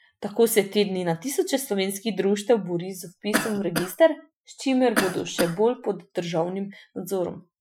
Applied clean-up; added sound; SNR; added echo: classical method Wiener filter.